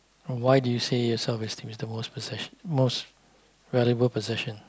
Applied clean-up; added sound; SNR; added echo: none; none; none; none.